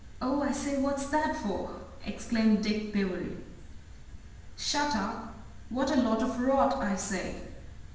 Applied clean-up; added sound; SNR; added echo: none; none; none; reverberation time 0.8 s.